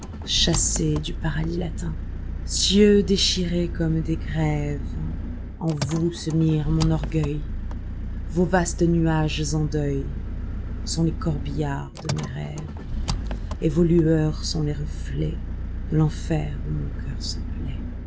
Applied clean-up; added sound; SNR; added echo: none; Engine; 4 dB; none.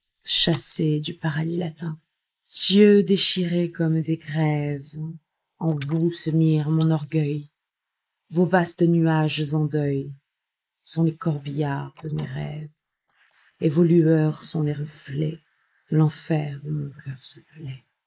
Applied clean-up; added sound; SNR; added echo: neural mask model Resemble Enhance denoiser.